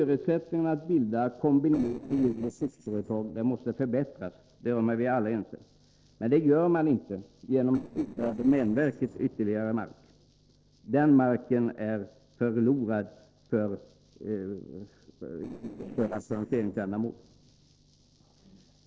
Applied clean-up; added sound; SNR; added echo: neural separator model SepFormer DNS4.